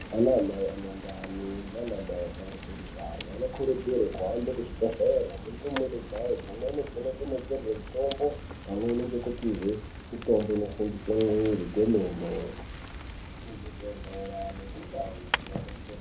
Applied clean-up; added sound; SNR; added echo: none; Fire; 9 dB; reverberation time 0.3 s.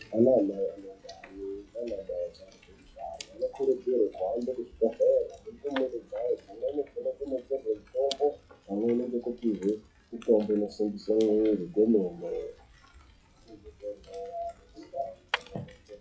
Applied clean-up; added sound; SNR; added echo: classical method WPE with log-MMSE.